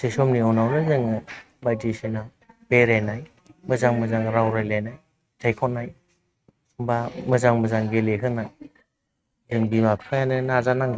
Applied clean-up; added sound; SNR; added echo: neural mask model RNNoise.